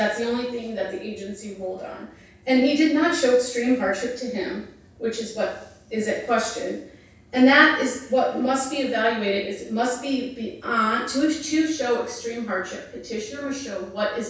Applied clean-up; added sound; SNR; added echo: none; none; none; reverberation time 0.7 s.